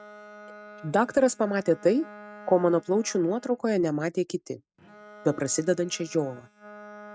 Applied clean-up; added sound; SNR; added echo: neural mask model RNNoise.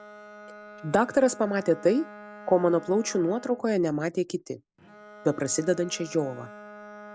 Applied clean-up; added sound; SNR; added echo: none; Bowed string instrument; 18 dB; none.